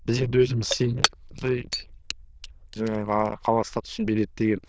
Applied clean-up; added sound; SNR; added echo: neural diffusion model UNIVERSE++.